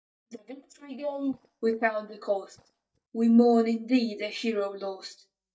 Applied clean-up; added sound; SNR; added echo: neural mask model DeepFilterNet 3.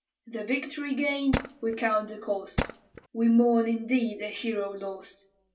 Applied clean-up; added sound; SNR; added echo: none; Tools; 4 dB; reverberation time 0.3 s.